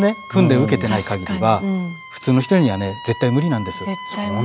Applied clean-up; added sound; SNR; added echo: none; Wind instrument, woodwind instrument; 16 dB; none.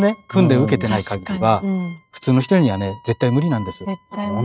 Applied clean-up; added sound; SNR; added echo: neural mask model RNNoise.